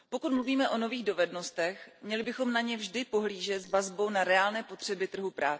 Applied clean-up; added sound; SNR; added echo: neural separator model SepFormer DNS4.